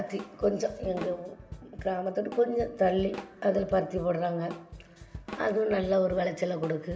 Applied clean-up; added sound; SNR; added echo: none; Drum kit; 15 dB; reverberation time 1.1 s.